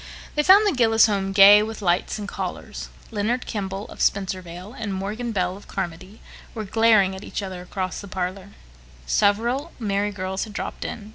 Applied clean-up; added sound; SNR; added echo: none; none; none; none.